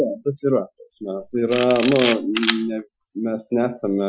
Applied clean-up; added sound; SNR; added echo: classical method Wiener filter.